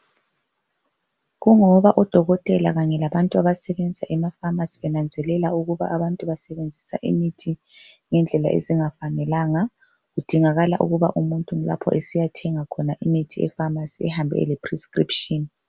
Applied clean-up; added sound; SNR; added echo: none; none; none; none.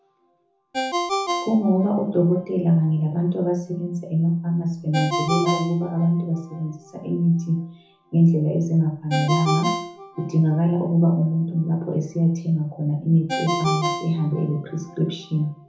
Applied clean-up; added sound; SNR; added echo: none; Ringtone; 9 dB; reverberation time 0.6 s.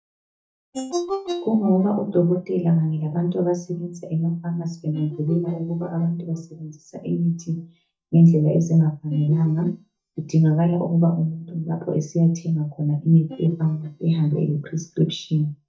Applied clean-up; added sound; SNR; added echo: neural mask model DeepFilterNet 3.